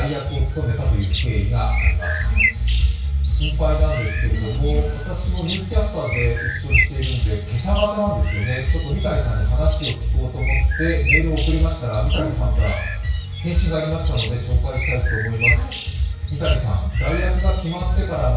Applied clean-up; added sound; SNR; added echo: none; Bird; 10 dB; reverberation time 0.6 s.